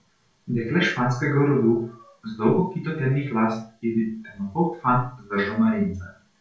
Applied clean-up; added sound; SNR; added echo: none; none; none; reverberation time 0.3 s.